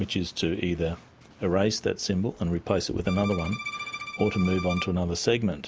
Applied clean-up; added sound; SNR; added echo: none; Bowed string instrument; 11 dB; none.